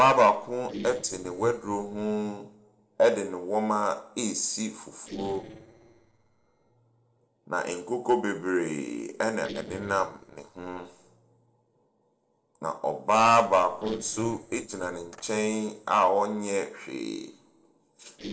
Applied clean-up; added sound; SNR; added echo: neural separator model SepFormer DNS4.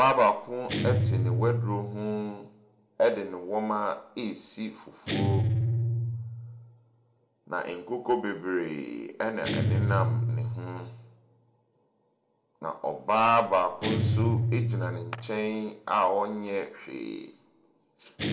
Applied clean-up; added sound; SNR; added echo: none; Guitar; 2 dB; reverberation time 0.5 s.